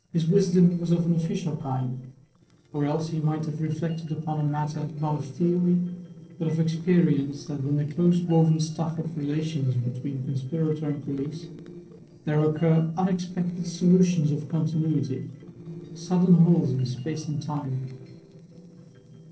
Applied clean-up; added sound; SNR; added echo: neural separator model SepFormer DNS4.